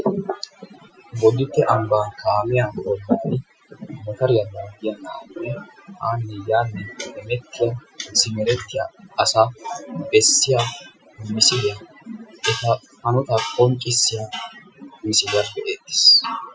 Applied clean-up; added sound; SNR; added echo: classical method Wiener filter.